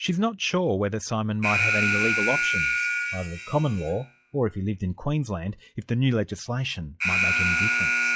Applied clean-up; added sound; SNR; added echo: classical method log-MMSE.